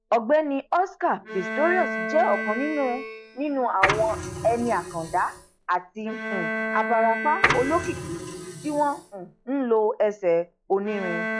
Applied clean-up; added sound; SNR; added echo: classical method log-MMSE.